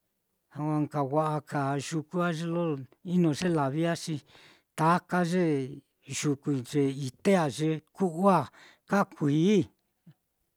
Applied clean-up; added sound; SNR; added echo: none; none; none; none.